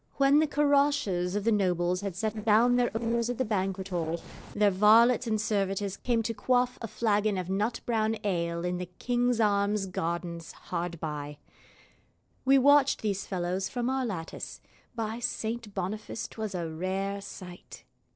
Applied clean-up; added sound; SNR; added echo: neural separator model SepFormer DNS4.